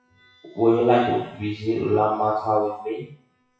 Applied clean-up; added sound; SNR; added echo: classical method WPE with log-MMSE.